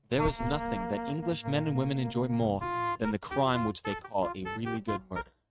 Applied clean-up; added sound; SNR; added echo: neural mask model RNNoise.